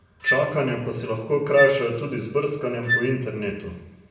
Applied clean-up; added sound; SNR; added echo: none; Wind instrument, woodwind instrument; 6 dB; reverberation time 0.6 s.